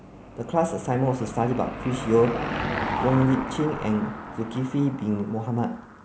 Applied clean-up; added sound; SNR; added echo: none; Car passing by / Engine; 7 dB; none.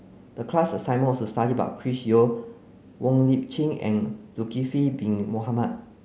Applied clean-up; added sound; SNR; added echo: none; none; none; none.